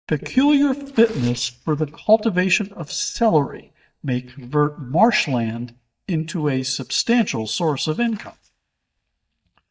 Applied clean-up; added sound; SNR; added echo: neural mask model DeepFilterNet 3.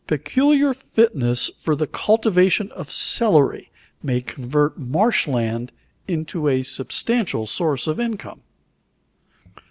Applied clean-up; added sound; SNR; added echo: none; none; none; none.